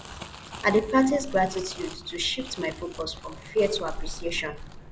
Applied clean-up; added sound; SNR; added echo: none; Crumpling, crinkling; 11 dB; none.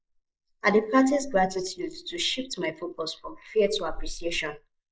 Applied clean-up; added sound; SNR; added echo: neural mask model Resemble Enhance denoiser.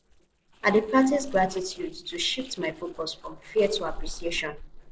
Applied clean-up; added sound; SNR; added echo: neural separator model SepFormer DNS4.